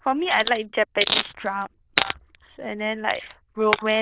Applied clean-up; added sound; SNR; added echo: neural diffusion model UNIVERSE++.